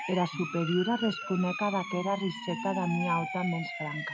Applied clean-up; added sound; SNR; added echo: none; Siren; 8 dB; none.